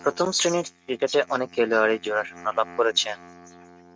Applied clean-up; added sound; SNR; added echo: neural mask model RNNoise.